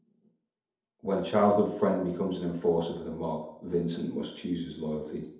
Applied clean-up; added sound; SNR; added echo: none; none; none; reverberation time 1.9 s.